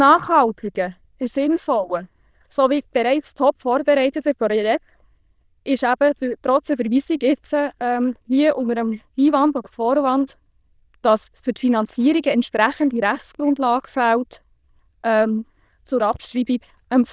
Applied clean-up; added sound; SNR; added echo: neural diffusion model UNIVERSE++.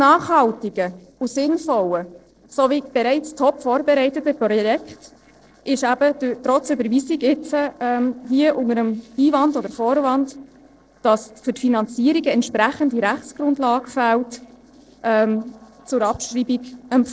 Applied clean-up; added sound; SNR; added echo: neural separator model SepFormer DNS4.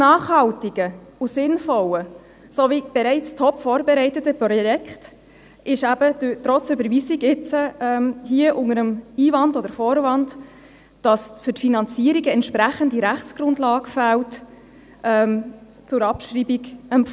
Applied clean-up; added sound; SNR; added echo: none; none; none; none.